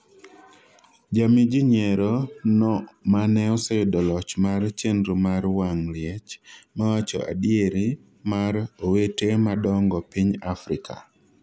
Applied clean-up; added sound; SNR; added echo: none; none; none; none.